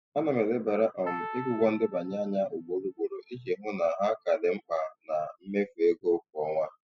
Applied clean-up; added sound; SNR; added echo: classical method spectral subtraction.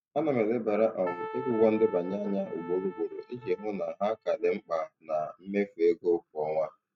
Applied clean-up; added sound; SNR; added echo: neural mask model RNNoise.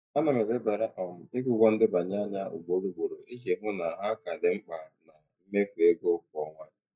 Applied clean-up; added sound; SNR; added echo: neural mask model DeepFilterNet 3.